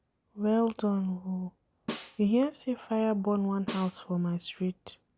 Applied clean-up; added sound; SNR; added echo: none; Snare drum; 14 dB; none.